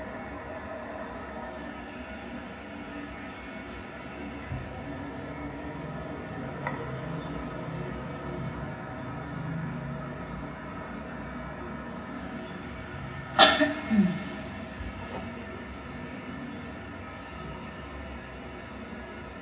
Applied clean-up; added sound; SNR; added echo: none; none; none; reverberation time 0.4 s.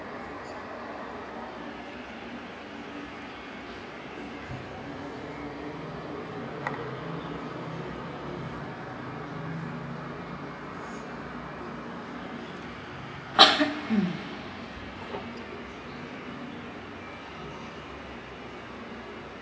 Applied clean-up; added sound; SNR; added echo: none; none; none; none.